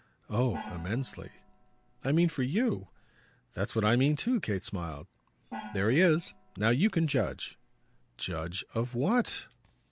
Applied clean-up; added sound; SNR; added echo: none; Gong; 17 dB; none.